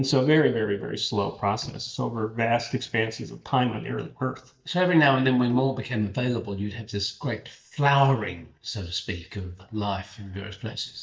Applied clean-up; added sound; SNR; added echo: neural mask model DeepFilterNet 3.